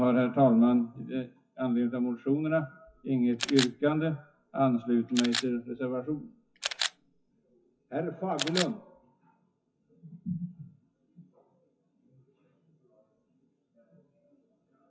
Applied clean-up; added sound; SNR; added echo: classical method WPE with log-MMSE.